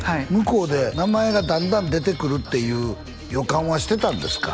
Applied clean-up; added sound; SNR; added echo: none; Chime; 17 dB; none.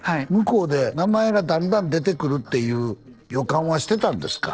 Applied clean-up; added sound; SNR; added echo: neural separator model SepFormer DNS4.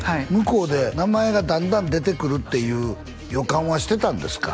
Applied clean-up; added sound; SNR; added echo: none; none; none; none.